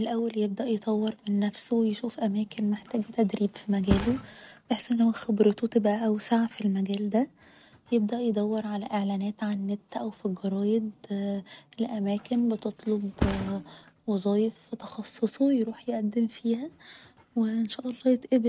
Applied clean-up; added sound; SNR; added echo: none; Thump, thud; 15 dB; none.